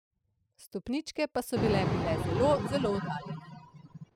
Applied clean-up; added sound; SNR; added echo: classical method spectral subtraction.